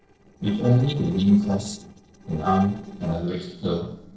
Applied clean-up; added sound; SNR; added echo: neural separator model SepFormer DNS4.